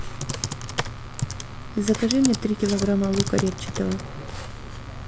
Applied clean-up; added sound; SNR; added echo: none; Computer keyboard; 5 dB; none.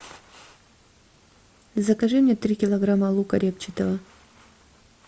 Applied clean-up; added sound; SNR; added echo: none; none; none; none.